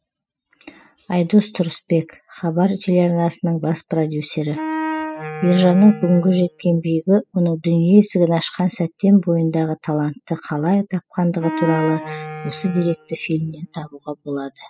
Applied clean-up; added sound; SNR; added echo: classical method spectral subtraction.